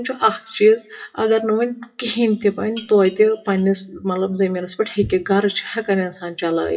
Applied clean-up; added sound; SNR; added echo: classical method WPE with log-MMSE.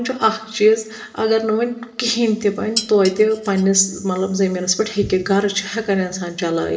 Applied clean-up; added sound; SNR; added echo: none; Dishes, pots, and pans; 11 dB; reverberation time 2.6 s.